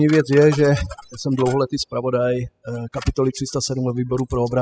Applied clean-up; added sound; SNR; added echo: classical method spectral subtraction.